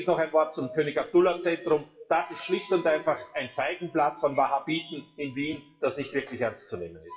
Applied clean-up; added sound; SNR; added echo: classical method WPE with log-MMSE.